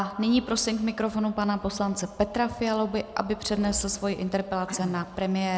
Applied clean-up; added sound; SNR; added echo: none; none; none; none.